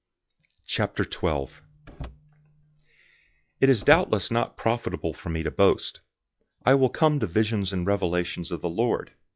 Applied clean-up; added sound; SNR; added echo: classical method log-MMSE.